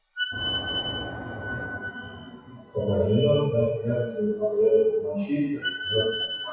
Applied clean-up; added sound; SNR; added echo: classical method WPE with log-MMSE.